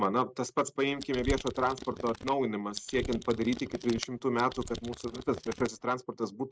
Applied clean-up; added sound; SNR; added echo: neural mask model RNNoise.